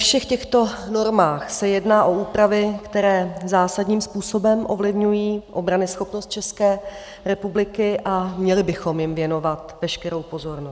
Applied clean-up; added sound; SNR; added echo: none; none; none; none.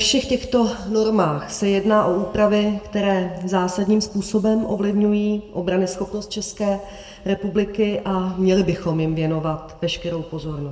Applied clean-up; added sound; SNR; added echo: none; none; none; reverberation time 1.1 s.